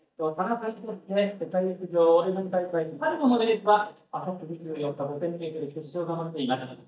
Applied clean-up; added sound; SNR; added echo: neural mask model DeepFilterNet 3.